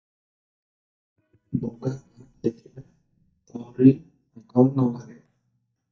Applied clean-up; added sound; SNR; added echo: neural mask model DeepFilterNet 3.